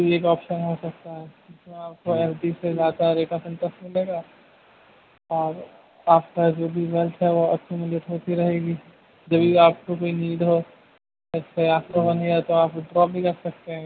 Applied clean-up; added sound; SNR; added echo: none; Brass instrument; 15 dB; none.